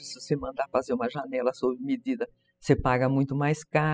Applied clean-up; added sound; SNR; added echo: classical method spectral subtraction.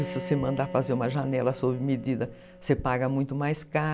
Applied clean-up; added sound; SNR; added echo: none; Bowed string instrument; 15 dB; none.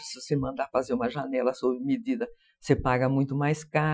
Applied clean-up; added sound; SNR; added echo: classical method Wiener filter.